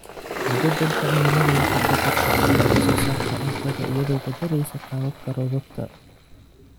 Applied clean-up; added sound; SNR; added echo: none; Engine; -2 dB; none.